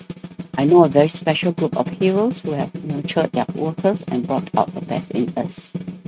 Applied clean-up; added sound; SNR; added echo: neural mask model RNNoise.